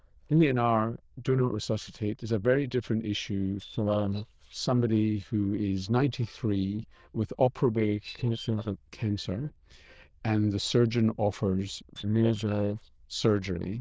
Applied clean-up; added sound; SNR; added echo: neural diffusion model UNIVERSE++.